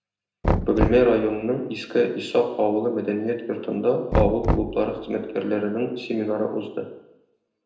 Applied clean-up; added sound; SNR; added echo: none; Knock; 5 dB; reverberation time 0.7 s.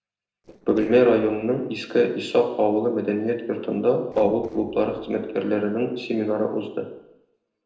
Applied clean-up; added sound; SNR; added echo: neural separator model SepFormer DNS4.